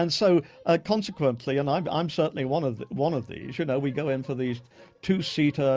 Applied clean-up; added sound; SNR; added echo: none; none; none; none.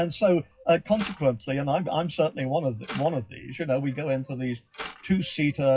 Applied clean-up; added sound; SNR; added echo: classical method WPE with log-MMSE.